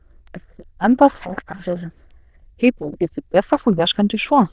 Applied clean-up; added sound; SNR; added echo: neural diffusion model UNIVERSE++.